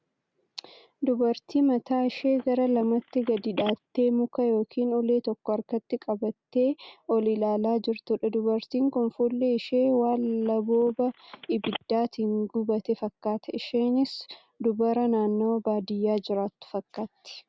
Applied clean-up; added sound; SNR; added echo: none; Telephone; 16 dB; none.